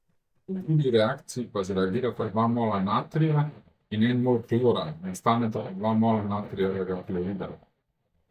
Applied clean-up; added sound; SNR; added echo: neural mask model DeepFilterNet 3.